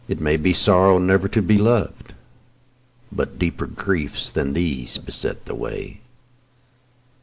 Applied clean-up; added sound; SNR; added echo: none; none; none; none.